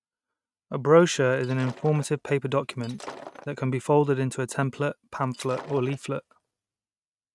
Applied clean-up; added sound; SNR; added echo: neural mask model RNNoise.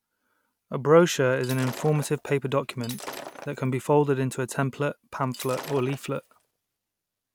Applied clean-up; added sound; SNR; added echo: none; Shatter; 15 dB; none.